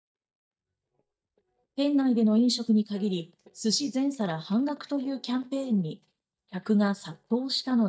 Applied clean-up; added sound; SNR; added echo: neural mask model DeepFilterNet 3.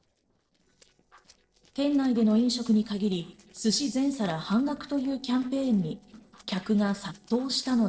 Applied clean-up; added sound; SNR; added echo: neural separator model SepFormer DNS4.